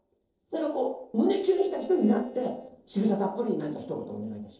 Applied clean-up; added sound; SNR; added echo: neural separator model SepFormer DNS4.